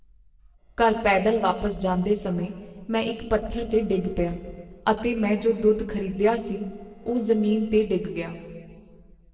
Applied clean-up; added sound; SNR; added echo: neural separator model SepFormer DNS4.